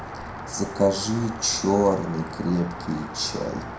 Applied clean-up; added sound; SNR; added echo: none; Rain; 10 dB; reverberation time 0.4 s.